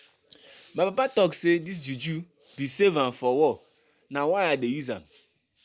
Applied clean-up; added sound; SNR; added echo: none; none; none; none.